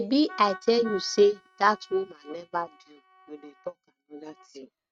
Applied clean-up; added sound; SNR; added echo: neural mask model RNNoise.